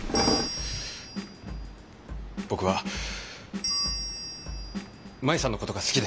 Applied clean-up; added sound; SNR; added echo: none; Bell + Drum kit; 3 dB; none.